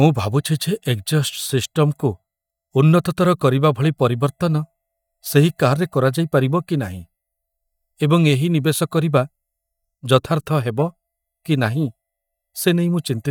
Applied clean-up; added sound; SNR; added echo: neural mask model DeepFilterNet 3.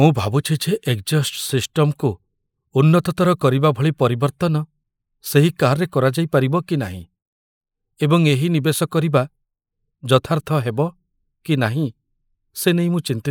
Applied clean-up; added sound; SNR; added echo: neural mask model Resemble Enhance denoiser.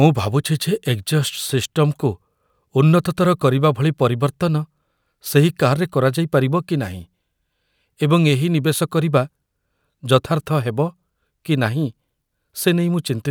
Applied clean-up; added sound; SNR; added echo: none; none; none; none.